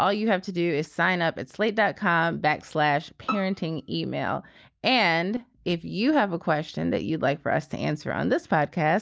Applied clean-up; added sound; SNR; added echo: none; Bowed string instrument; 11 dB; none.